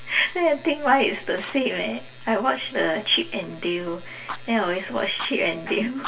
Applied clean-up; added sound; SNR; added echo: none; Fire; 19 dB; reverberation time 0.2 s.